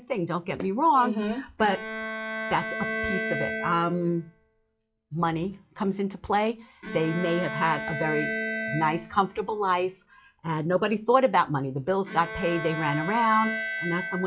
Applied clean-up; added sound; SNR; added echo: classical method log-MMSE.